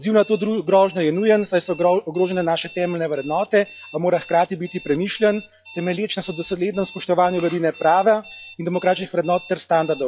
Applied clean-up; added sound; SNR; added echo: classical method log-MMSE.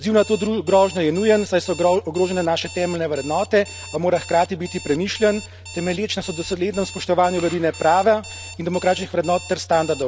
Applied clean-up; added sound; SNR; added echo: none; Domestic sounds, home sounds + Alarm; 16 dB; none.